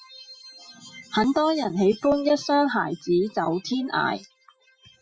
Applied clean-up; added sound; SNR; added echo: classical method Wiener filter.